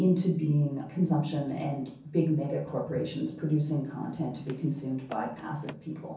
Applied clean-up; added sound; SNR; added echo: none; Run; 20 dB; reverberation time 0.6 s.